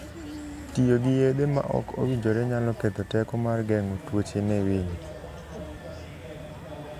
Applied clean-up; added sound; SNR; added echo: none; none; none; none.